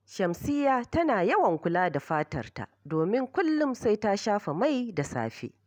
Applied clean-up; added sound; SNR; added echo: none; none; none; none.